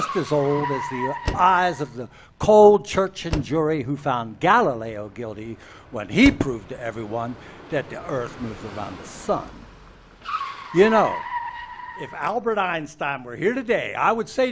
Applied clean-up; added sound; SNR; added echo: none; Car + Slam; 12 dB; none.